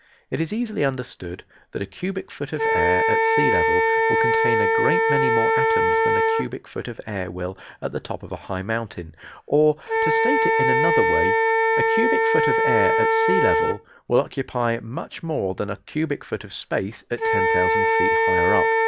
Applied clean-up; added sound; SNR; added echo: none; Wind instrument, woodwind instrument; -5 dB; none.